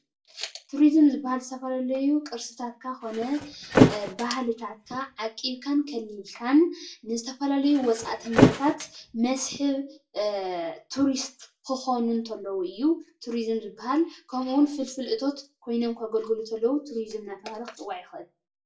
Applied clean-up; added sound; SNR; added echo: none; Thump, thud; -2 dB; reverberation time 0.2 s.